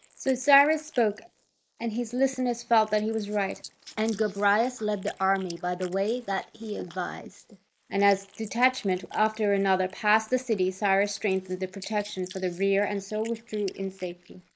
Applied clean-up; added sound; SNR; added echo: neural mask model Resemble Enhance denoiser.